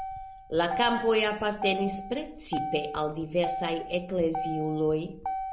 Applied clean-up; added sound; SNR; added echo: none; Motor vehicle (road); 7 dB; none.